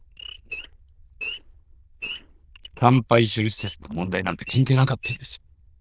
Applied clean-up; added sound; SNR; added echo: neural diffusion model UNIVERSE++.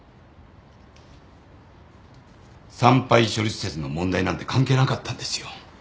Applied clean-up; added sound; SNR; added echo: none; none; none; none.